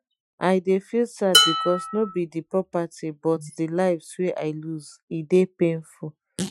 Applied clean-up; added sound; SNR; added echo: classical method Wiener filter.